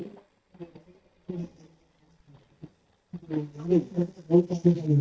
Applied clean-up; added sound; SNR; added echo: neural mask model DeepFilterNet 3.